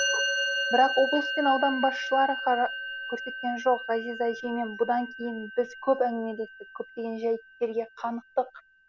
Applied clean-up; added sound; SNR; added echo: none; Musical instrument; 6 dB; none.